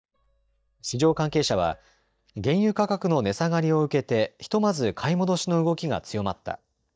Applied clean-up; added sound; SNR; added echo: neural mask model DeepFilterNet 3.